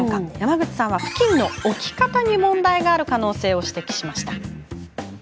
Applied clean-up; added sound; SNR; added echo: none; none; none; none.